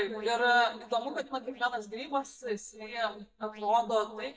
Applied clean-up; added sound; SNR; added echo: neural mask model DeepFilterNet 3.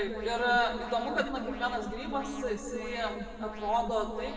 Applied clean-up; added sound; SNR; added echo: none; Alarm; 10 dB; reverberation time 2.2 s.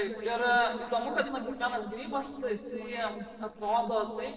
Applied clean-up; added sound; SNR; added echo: neural separator model SepFormer DNS4.